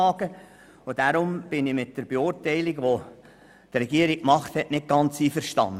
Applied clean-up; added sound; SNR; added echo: none; none; none; none.